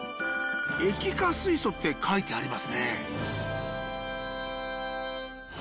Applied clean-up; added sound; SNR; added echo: none; none; none; none.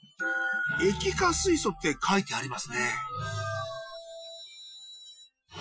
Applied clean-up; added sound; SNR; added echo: classical method Wiener filter.